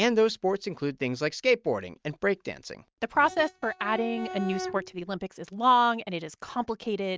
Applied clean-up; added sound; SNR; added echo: neural mask model RNNoise.